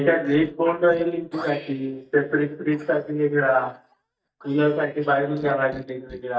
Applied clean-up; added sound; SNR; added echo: neural mask model DeepFilterNet 3.